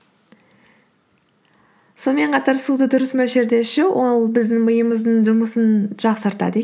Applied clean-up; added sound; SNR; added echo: none; none; none; none.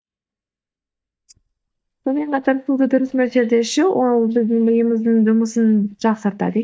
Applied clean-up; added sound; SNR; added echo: neural mask model DeepFilterNet 3.